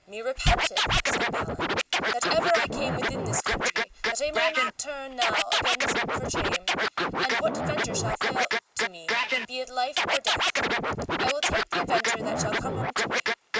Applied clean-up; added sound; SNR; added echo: neural mask model Resemble Enhance denoiser.